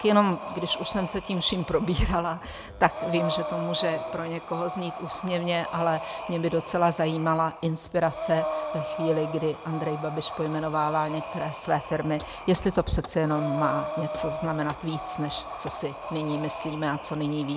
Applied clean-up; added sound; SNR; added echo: none; Breathing; 8 dB; none.